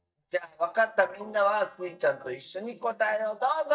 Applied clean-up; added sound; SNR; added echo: neural mask model DeepFilterNet 3.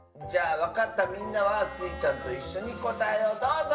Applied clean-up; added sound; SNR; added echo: none; Bowed string instrument; 16 dB; reverberation time 0.7 s.